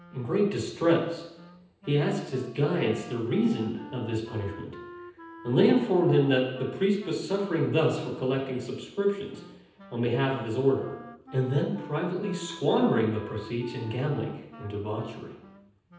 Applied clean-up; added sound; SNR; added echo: none; Wind instrument, woodwind instrument; 19 dB; reverberation time 0.9 s.